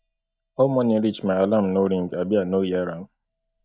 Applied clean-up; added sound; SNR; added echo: neural mask model DeepFilterNet 3.